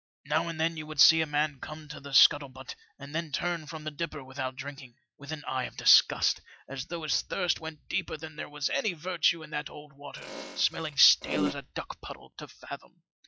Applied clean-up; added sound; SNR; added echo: classical method log-MMSE.